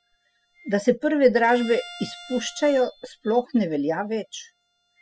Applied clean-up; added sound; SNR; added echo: classical method spectral subtraction.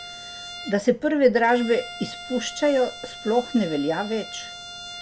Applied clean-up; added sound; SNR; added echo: none; Bowed string instrument; 14 dB; none.